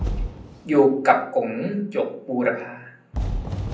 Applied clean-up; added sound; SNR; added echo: none; Fireworks; 7 dB; reverberation time 0.6 s.